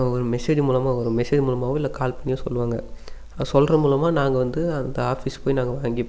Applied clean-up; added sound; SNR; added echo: none; none; none; none.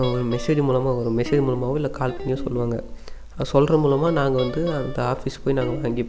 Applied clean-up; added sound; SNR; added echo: none; Guitar; 15 dB; none.